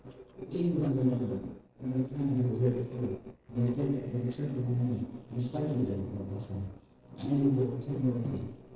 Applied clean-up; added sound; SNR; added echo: neural separator model SepFormer DNS4.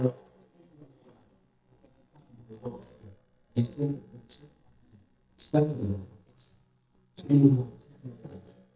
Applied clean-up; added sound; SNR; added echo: neural mask model DeepFilterNet 3.